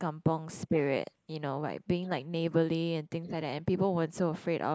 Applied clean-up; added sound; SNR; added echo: neural mask model Resemble Enhance denoiser.